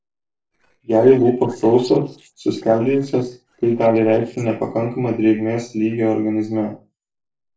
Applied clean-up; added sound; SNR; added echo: neural separator model SepFormer DNS4.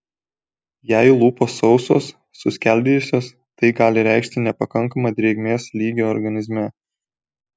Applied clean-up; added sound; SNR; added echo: none; none; none; none.